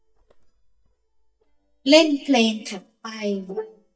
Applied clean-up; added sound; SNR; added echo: neural mask model DeepFilterNet 3.